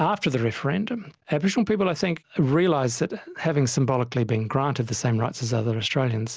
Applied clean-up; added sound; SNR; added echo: none; none; none; none.